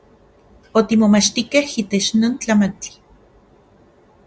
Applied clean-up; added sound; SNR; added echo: none; none; none; none.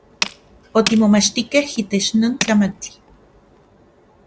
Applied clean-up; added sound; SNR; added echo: none; Tools; 11 dB; none.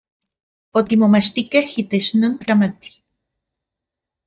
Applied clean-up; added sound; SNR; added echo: neural mask model DeepFilterNet 3.